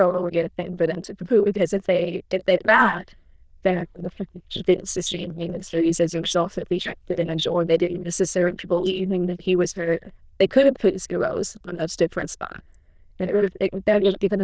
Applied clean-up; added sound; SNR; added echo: neural diffusion model UNIVERSE++.